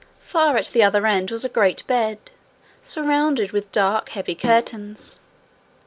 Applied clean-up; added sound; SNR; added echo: none; Snare drum; 13 dB; none.